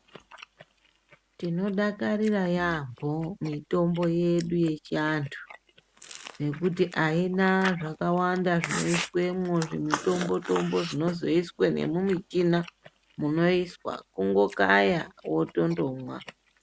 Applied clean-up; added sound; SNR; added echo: none; Chewing, mastication; 15 dB; none.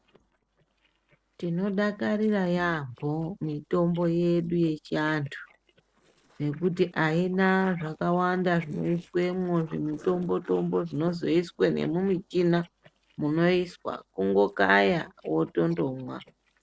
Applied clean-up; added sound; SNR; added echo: neural separator model SepFormer DNS4.